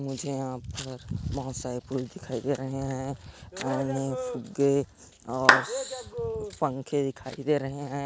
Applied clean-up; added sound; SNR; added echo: none; Clapping; -4 dB; none.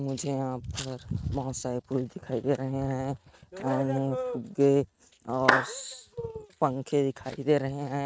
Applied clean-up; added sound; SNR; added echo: neural mask model RNNoise.